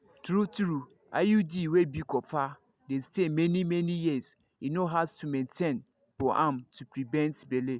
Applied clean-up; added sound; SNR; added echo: none; none; none; none.